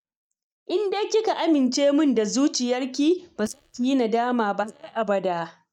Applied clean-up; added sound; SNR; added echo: neural mask model DeepFilterNet 3.